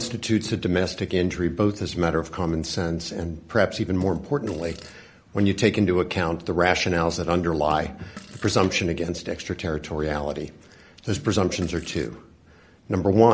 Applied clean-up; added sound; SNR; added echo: none; Fart; 19 dB; none.